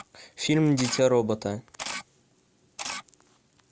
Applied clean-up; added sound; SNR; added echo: none; Camera; 13 dB; none.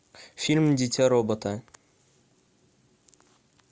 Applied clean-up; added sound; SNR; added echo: none; none; none; none.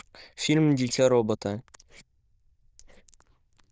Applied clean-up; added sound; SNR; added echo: neural diffusion model UNIVERSE++.